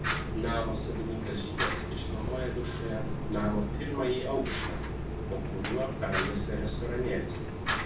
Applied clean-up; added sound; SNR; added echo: none; Fire; -2 dB; reverberation time 0.3 s.